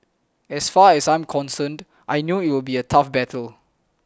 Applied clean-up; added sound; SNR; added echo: none; none; none; none.